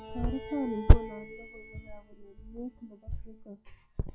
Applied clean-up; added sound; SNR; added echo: classical method log-MMSE.